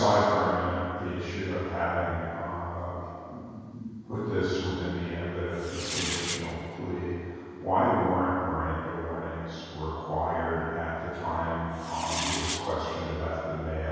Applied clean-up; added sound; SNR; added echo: none; Fireworks; 6 dB; reverberation time 2.2 s.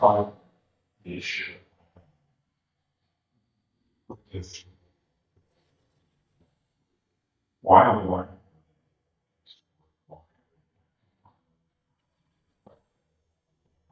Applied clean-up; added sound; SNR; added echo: neural mask model DeepFilterNet 3.